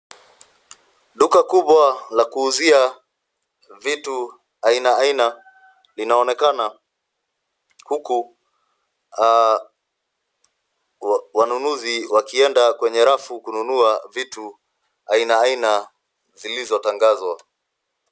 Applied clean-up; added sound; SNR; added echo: none; none; none; none.